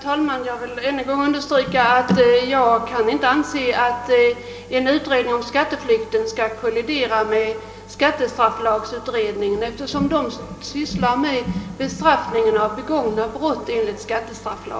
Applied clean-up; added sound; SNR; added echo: none; none; none; reverberation time 1.7 s.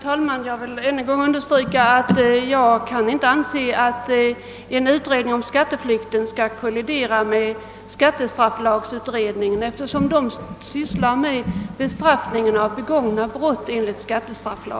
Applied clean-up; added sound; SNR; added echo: none; none; none; none.